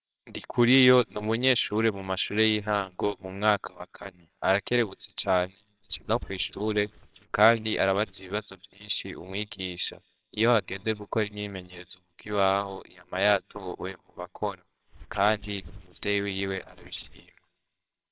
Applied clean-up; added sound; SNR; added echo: neural separator model SepFormer WHAMR!.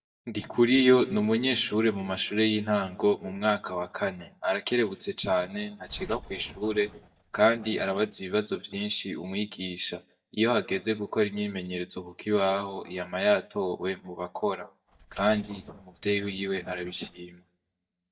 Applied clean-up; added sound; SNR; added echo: neural mask model DeepFilterNet 3.